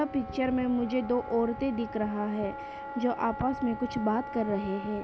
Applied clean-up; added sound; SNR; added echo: none; Wind instrument, woodwind instrument; 11 dB; none.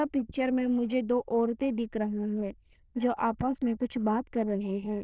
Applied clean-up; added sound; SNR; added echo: neural diffusion model UNIVERSE++.